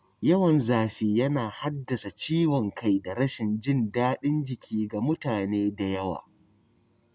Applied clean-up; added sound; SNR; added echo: none; none; none; none.